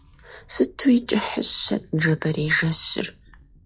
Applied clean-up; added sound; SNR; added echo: classical method log-MMSE.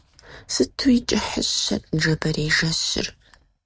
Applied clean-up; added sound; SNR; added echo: neural mask model RNNoise.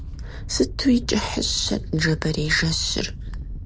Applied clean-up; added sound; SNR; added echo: none; Wind; 8 dB; none.